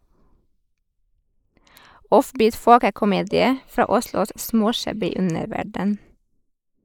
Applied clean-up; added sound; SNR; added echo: neural mask model Resemble Enhance denoiser.